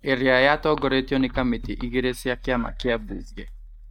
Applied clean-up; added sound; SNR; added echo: neural mask model DeepFilterNet 3.